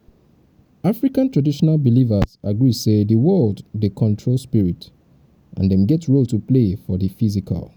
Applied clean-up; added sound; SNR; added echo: none; none; none; none.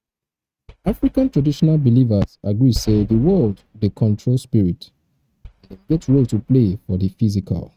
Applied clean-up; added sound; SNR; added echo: neural mask model RNNoise.